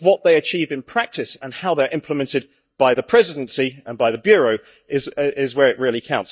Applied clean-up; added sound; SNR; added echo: neural mask model DeepFilterNet 3.